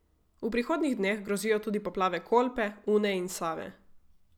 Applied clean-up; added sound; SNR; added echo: none; none; none; none.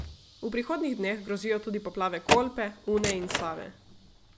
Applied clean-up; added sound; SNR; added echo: none; Slam / Train; 4 dB; none.